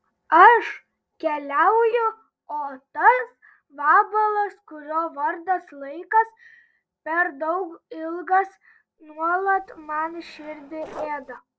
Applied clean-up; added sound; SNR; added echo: neural separator model SepFormer DNS4.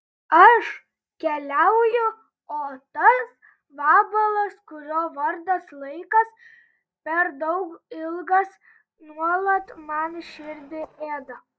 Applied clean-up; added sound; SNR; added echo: neural mask model DeepFilterNet 3.